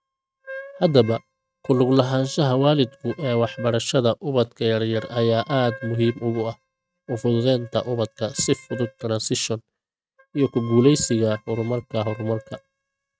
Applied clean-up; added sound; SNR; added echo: neural mask model RNNoise.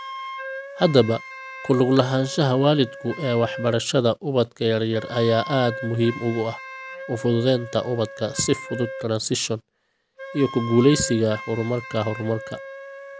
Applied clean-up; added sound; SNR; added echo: none; Wind instrument, woodwind instrument; 13 dB; none.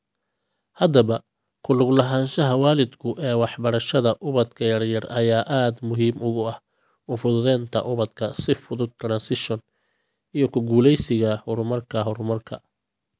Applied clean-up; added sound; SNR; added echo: none; none; none; none.